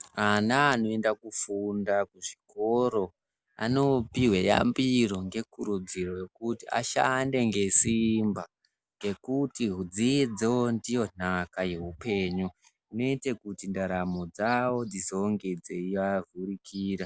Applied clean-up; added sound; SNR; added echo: none; none; none; none.